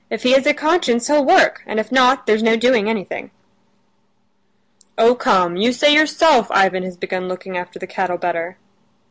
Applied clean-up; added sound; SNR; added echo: none; none; none; none.